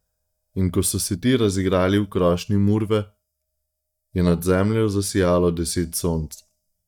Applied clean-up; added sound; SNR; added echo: neural mask model DeepFilterNet 3.